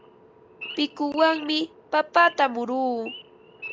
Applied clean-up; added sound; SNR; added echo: none; Idling / Wild animals; 17 dB; none.